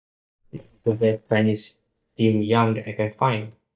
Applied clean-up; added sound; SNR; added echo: neural mask model DeepFilterNet 3.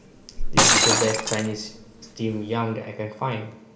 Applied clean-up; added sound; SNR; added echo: none; Shatter; -4 dB; reverberation time 0.5 s.